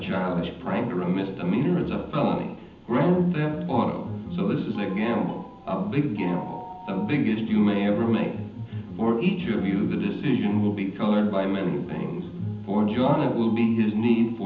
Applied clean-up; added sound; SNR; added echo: none; none; none; reverberation time 0.8 s.